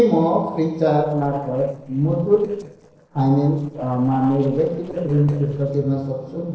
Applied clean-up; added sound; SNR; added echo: neural separator model SepFormer DNS4.